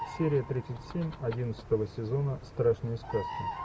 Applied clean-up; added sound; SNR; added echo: none; Bird vocalization, bird call, bird song; 12 dB; none.